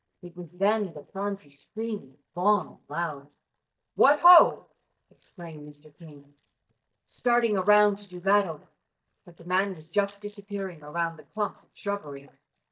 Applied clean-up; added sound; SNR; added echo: neural mask model DeepFilterNet 3.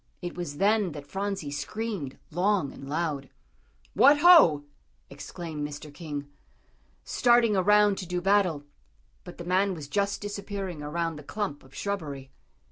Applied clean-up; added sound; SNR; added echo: none; none; none; none.